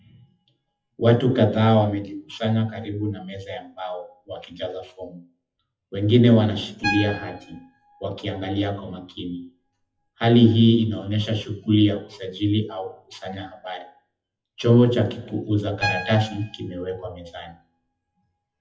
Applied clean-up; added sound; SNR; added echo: classical method WPE with log-MMSE.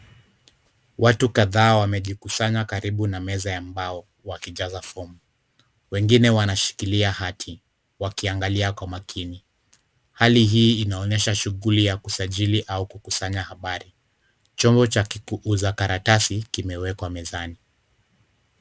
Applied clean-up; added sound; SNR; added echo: none; none; none; none.